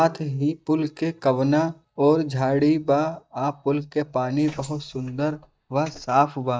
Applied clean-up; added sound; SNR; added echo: neural mask model DeepFilterNet 3.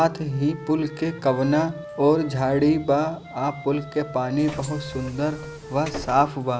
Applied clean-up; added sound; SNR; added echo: none; Wind instrument, woodwind instrument + Bus; 15 dB; none.